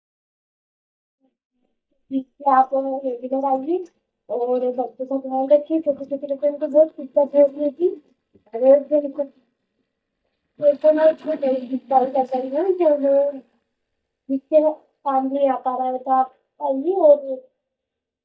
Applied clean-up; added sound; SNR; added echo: neural mask model DeepFilterNet 3.